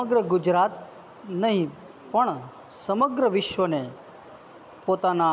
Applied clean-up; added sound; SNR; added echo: none; none; none; none.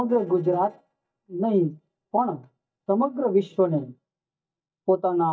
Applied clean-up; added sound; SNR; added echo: neural mask model DeepFilterNet 3.